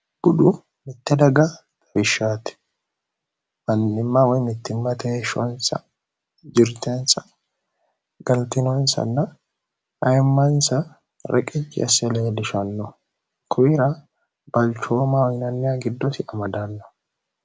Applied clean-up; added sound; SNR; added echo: none; none; none; none.